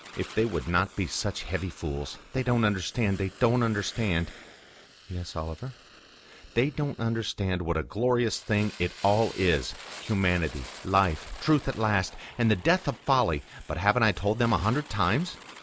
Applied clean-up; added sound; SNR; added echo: none; Fire; 20 dB; none.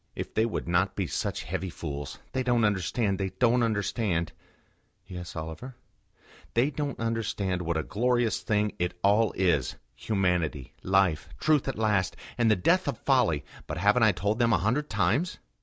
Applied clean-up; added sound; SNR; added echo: none; none; none; none.